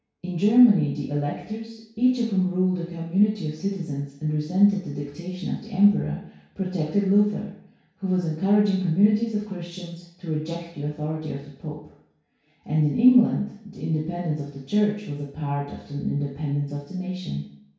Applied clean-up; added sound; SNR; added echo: none; none; none; reverberation time 0.6 s.